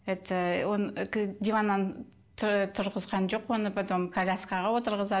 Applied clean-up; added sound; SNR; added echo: none; none; none; none.